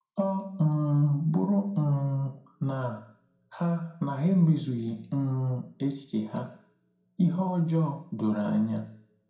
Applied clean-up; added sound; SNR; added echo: none; none; none; reverberation time 0.4 s.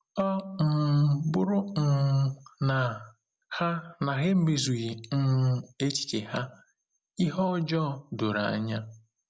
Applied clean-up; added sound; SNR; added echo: none; none; none; none.